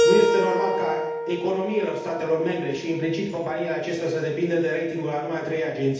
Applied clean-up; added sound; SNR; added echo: none; Keyboard (musical); 3 dB; reverberation time 0.8 s.